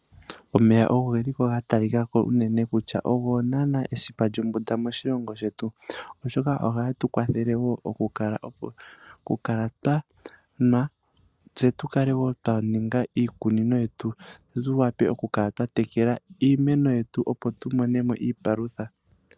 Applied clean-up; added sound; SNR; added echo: none; none; none; none.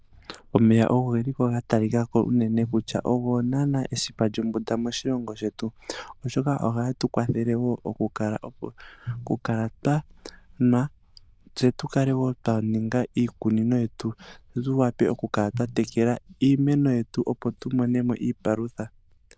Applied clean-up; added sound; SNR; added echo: neural diffusion model UNIVERSE++.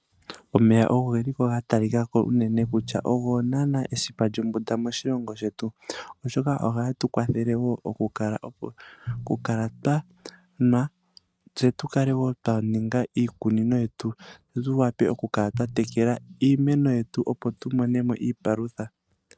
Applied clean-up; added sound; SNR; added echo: neural mask model RNNoise.